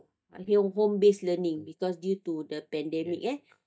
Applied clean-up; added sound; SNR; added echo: neural mask model DeepFilterNet 3.